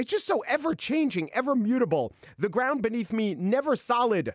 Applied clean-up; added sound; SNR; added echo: none; none; none; none.